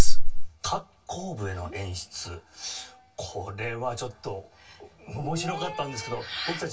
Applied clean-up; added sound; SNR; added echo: none; none; none; reverberation time 0.1 s.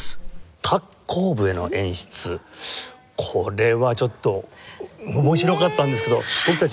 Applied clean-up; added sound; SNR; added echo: none; none; none; none.